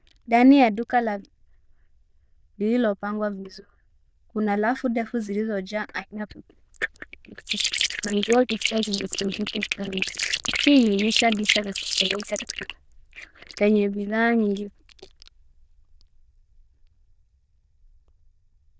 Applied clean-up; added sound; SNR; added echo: neural diffusion model UNIVERSE++.